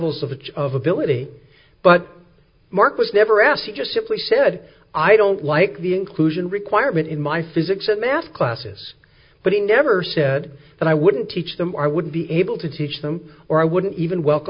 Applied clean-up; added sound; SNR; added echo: none; none; none; none.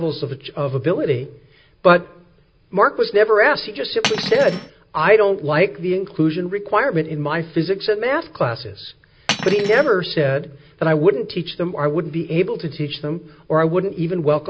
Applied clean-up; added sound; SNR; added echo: none; Cutlery, silverware; 6 dB; none.